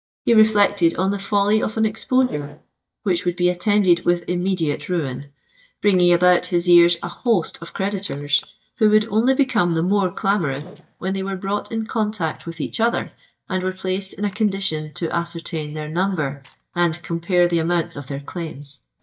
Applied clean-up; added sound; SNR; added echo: neural mask model DeepFilterNet 3.